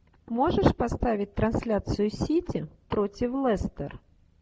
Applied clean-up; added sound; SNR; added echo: none; none; none; none.